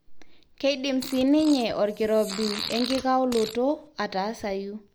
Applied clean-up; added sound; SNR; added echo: none; Fart; 12 dB; none.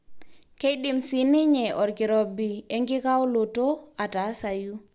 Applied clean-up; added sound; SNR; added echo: none; none; none; none.